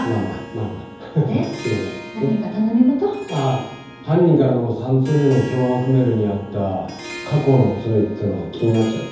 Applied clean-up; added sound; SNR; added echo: none; Harp; 18 dB; reverberation time 0.9 s.